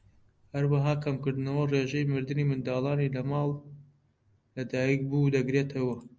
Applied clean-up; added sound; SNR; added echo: none; none; none; none.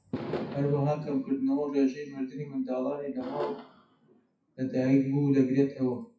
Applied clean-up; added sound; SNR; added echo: classical method WPE with log-MMSE.